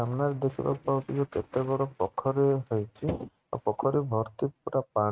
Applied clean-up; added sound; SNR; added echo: neural mask model RNNoise.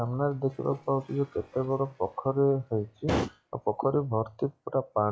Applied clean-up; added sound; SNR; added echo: classical method log-MMSE.